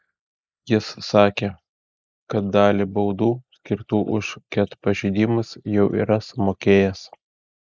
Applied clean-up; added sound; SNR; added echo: neural mask model Resemble Enhance denoiser.